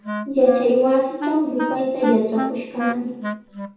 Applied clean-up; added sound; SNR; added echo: none; Wind instrument, woodwind instrument; 7 dB; reverberation time 0.9 s.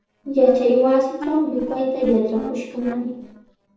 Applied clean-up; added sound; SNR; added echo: neural separator model SepFormer DNS4.